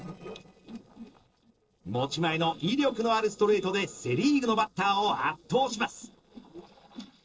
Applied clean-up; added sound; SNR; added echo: neural separator model SepFormer DNS4.